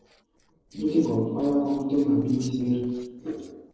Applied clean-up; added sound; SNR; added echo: neural separator model SepFormer DNS4.